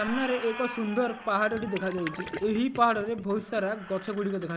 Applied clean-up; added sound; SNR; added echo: none; Squeak + Gurgling; 12 dB; none.